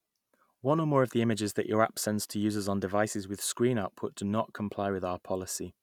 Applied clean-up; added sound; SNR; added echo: none; none; none; none.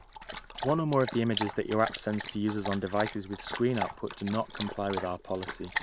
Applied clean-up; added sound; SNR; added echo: none; Dog; 7 dB; none.